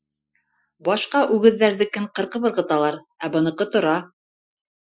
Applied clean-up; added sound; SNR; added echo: classical method Wiener filter.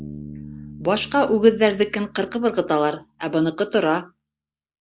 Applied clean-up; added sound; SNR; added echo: neural mask model DeepFilterNet 3.